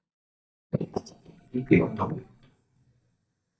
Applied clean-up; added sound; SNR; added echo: neural mask model DeepFilterNet 3.